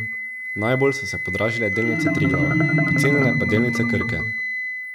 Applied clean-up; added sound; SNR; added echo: none; Wind instrument, woodwind instrument + Marimba, xylophone; -3 dB; none.